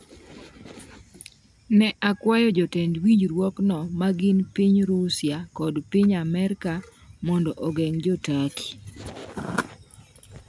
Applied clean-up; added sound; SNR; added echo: none; none; none; none.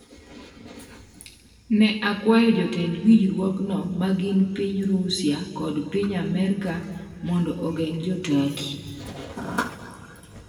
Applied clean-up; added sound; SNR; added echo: none; none; none; reverberation time 1.9 s.